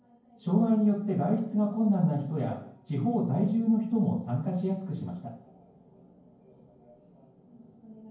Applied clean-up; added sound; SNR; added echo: none; none; none; reverberation time 0.9 s.